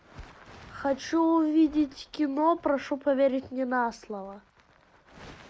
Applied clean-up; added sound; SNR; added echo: none; none; none; none.